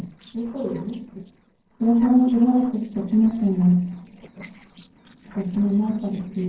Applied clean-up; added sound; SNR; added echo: neural separator model SepFormer DNS4.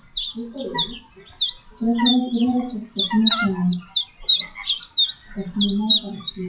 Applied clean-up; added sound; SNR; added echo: classical method WPE with log-MMSE.